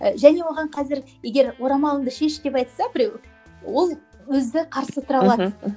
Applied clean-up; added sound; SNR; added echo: none; none; none; none.